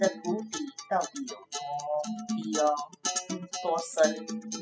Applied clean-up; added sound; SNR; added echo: classical method spectral subtraction.